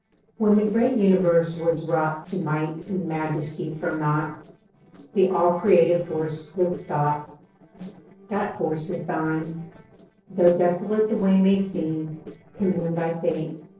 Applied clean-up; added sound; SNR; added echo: neural separator model SepFormer DNS4.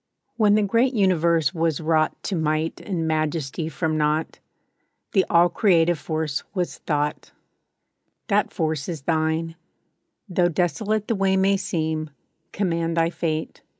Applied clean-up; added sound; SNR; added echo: none; none; none; none.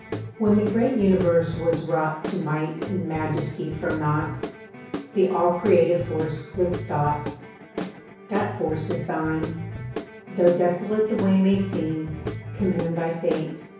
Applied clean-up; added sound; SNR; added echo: none; Guitar / Drum; 9 dB; reverberation time 0.6 s.